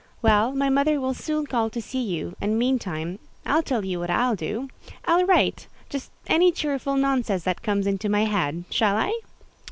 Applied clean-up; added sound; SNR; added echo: none; none; none; none.